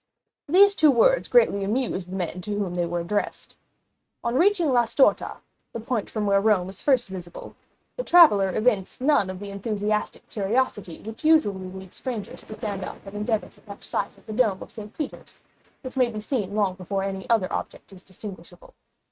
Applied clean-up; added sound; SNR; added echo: neural mask model RNNoise.